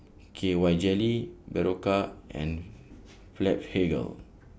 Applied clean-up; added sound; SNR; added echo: none; none; none; none.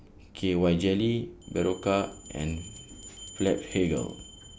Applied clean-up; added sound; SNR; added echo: none; Bell; 19 dB; none.